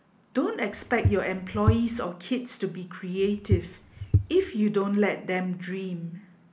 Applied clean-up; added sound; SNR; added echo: none; Walk, footsteps / Bird vocalization, bird call, bird song; 3 dB; none.